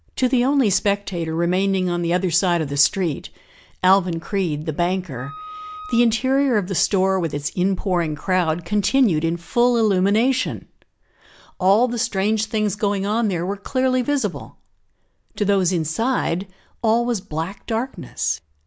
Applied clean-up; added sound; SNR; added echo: none; Wind instrument, woodwind instrument; 14 dB; none.